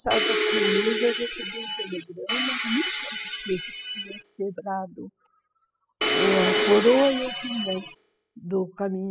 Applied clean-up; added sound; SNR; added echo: classical method spectral subtraction.